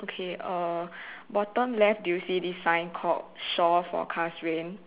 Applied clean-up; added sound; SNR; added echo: none; none; none; none.